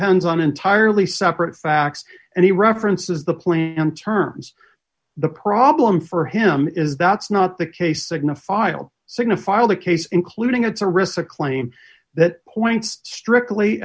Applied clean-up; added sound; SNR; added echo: none; none; none; none.